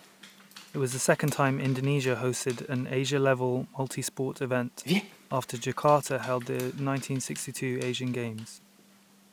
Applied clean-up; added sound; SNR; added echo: none; Dog; 13 dB; none.